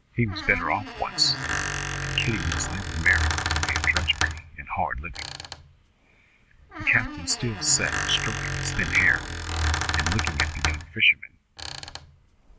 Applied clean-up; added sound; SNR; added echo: none; Squeak; 2 dB; none.